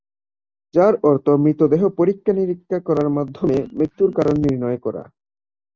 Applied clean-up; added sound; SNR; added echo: none; none; none; none.